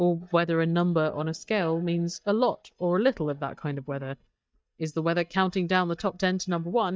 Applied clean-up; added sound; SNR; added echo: neural mask model DeepFilterNet 3.